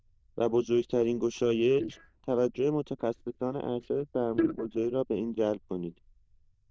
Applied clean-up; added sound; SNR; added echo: neural diffusion model UNIVERSE++.